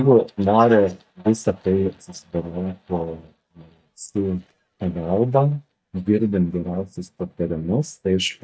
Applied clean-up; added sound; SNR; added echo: neural mask model DeepFilterNet 3.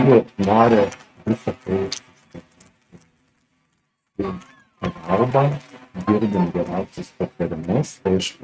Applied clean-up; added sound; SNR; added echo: neural mask model RNNoise.